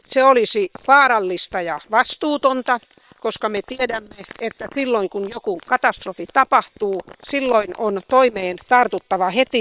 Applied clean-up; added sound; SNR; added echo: neural separator model SepFormer WHAM!.